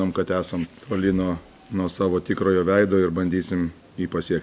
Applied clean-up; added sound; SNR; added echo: none; none; none; none.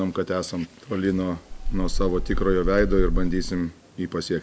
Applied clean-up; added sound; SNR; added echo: none; Meow; -1 dB; none.